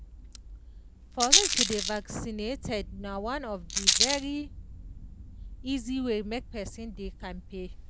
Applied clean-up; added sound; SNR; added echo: none; Rattle; -3 dB; none.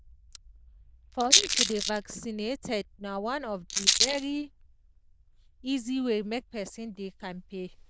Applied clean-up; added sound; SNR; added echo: neural diffusion model UNIVERSE++.